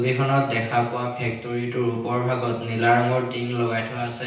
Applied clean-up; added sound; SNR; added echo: none; none; none; reverberation time 0.9 s.